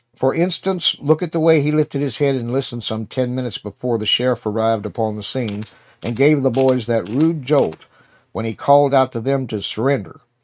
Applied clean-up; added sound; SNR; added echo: neural mask model RNNoise.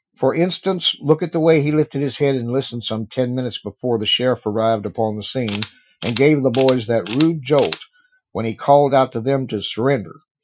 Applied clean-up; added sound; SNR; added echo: classical method Wiener filter.